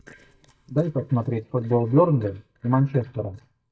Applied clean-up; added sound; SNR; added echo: neural mask model DeepFilterNet 3.